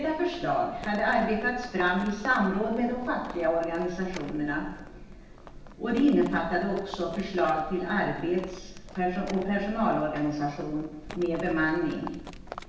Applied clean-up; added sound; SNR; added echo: none; Livestock, farm animals, working animals; 14 dB; reverberation time 0.9 s.